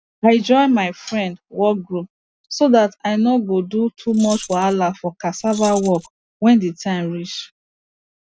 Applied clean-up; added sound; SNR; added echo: none; Keys jangling; 15 dB; none.